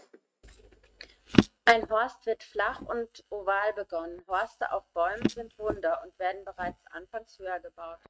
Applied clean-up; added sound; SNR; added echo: neural mask model RNNoise.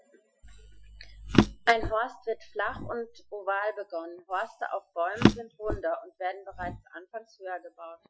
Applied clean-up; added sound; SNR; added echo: classical method Wiener filter.